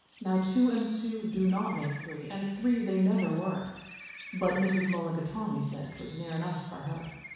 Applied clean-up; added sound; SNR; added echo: none; Bird; 17 dB; reverberation time 1.1 s.